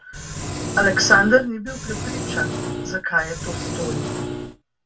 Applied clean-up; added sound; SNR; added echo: none; Engine; 5 dB; reverberation time 0.1 s.